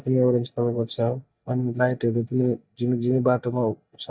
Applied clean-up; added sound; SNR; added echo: neural mask model DeepFilterNet 3.